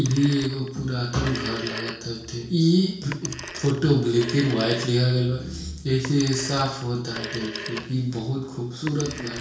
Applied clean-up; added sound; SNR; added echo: none; Telephone; 13 dB; reverberation time 0.6 s.